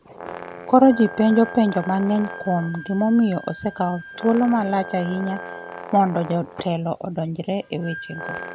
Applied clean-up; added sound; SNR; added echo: none; Brass instrument + Wind instrument, woodwind instrument; 14 dB; none.